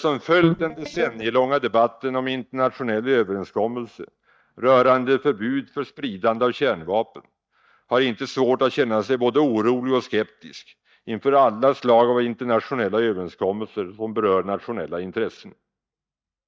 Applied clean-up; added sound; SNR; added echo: neural mask model DeepFilterNet 3.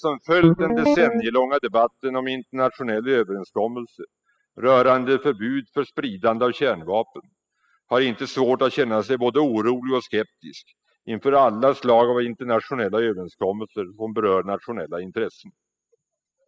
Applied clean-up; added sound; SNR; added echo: classical method spectral subtraction.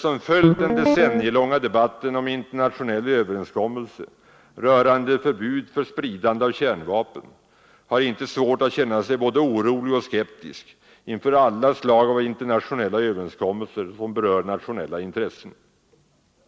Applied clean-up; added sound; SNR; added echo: none; Guitar; -2 dB; none.